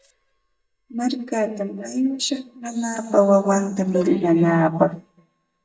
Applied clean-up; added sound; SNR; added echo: neural mask model DeepFilterNet 3.